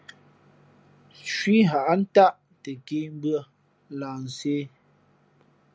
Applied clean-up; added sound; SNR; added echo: none; none; none; none.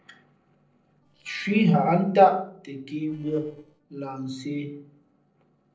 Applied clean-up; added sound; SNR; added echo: neural separator model SepFormer DNS4.